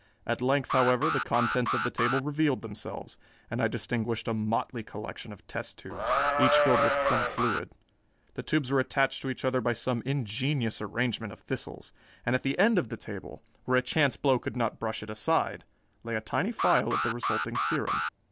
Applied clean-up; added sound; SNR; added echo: none; Alarm + Livestock, farm animals, working animals; -1 dB; none.